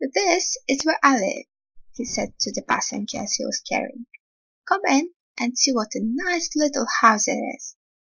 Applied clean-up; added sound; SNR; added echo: neural mask model Resemble Enhance denoiser.